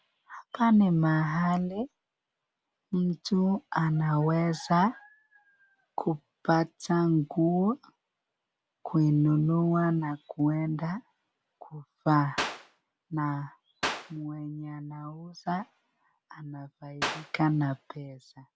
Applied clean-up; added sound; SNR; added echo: none; Clapping; 5 dB; none.